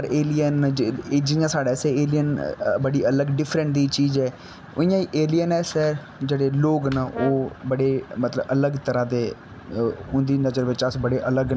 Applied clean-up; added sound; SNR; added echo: none; Brass instrument; 17 dB; none.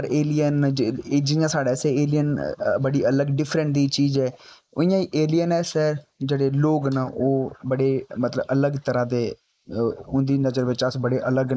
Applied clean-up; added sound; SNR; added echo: neural mask model Resemble Enhance denoiser.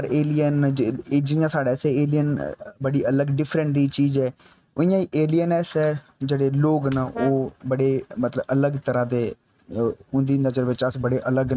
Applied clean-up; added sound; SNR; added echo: neural mask model RNNoise.